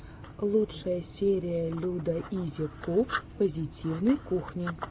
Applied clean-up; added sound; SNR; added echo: none; none; none; none.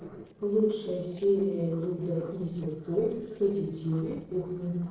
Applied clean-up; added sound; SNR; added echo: neural separator model SepFormer DNS4.